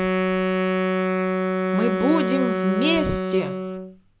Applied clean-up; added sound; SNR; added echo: none; Wind instrument, woodwind instrument; -3 dB; none.